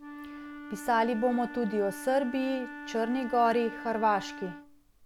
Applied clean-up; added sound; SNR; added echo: none; Wind instrument, woodwind instrument; 13 dB; none.